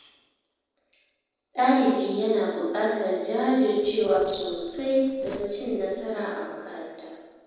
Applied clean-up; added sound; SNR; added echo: neural separator model SepFormer DNS4.